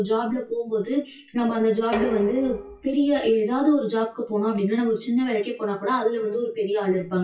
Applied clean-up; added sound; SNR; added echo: classical method WPE with log-MMSE.